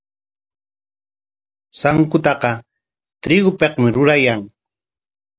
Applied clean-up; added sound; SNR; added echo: none; none; none; none.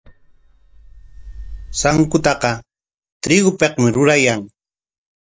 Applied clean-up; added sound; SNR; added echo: neural mask model DeepFilterNet 3.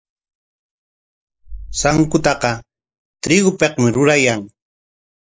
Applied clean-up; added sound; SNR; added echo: neural mask model Resemble Enhance denoiser.